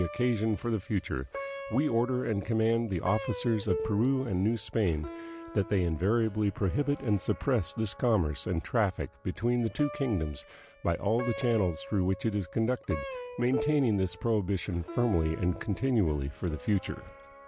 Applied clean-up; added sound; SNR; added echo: none; Plucked string instrument; 13 dB; none.